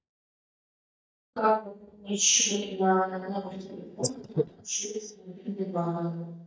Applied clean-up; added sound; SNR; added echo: neural mask model DeepFilterNet 3.